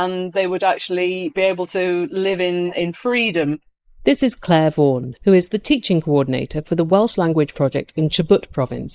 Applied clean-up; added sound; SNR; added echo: neural mask model Resemble Enhance denoiser.